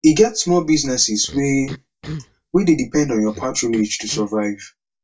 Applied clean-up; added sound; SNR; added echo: neural mask model DeepFilterNet 3.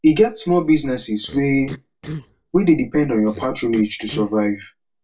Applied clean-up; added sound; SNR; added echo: neural separator model SepFormer DNS4.